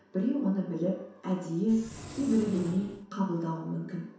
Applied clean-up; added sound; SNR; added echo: none; Engine; 12 dB; reverberation time 0.7 s.